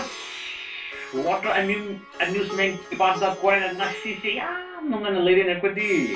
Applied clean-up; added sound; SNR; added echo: none; Plucked string instrument; 15 dB; reverberation time 0.2 s.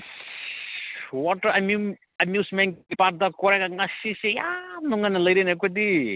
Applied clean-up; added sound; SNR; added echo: none; none; none; none.